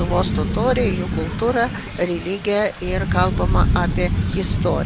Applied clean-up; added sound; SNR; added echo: none; Thunder / Rain; -1 dB; none.